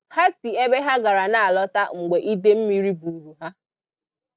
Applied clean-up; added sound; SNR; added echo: none; none; none; none.